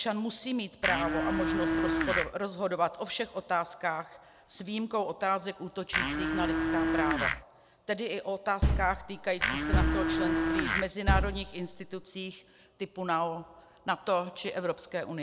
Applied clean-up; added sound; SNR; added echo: none; Bass drum + Domestic sounds, home sounds; -4 dB; none.